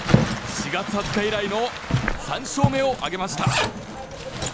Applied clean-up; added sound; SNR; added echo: none; Zipper (clothing); -1 dB; none.